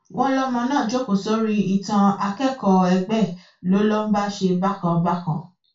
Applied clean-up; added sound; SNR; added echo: none; none; none; reverberation time 0.2 s.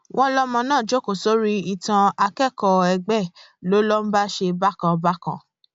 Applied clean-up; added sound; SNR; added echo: none; none; none; none.